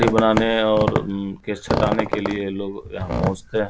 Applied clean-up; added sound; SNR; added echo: none; Squeak; 3 dB; none.